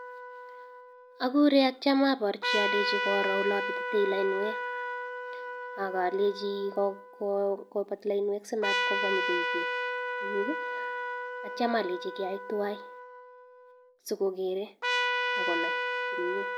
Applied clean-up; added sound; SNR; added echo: none; Trumpet; 3 dB; none.